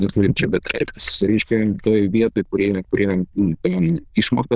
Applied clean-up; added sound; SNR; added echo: neural diffusion model UNIVERSE++.